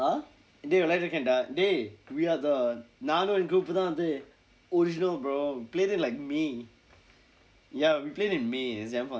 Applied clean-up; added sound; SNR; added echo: none; none; none; none.